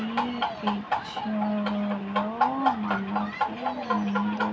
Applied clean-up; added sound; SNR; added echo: none; none; none; none.